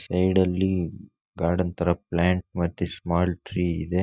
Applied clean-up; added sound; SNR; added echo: neural mask model DeepFilterNet 3.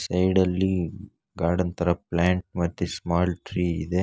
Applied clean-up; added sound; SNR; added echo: none; none; none; none.